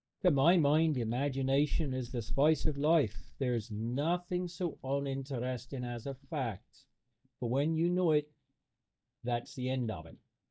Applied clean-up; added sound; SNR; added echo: neural mask model DeepFilterNet 3.